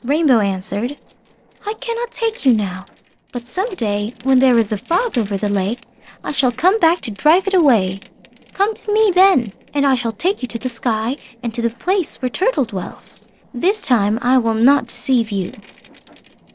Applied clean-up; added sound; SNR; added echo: neural separator model SepFormer DNS4.